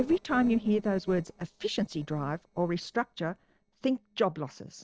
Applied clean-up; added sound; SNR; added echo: neural separator model SepFormer DNS4.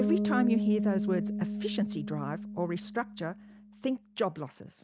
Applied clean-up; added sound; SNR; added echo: none; Bass guitar; 1 dB; none.